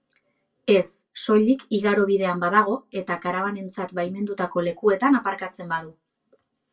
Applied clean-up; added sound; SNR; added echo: none; none; none; reverberation time 0.1 s.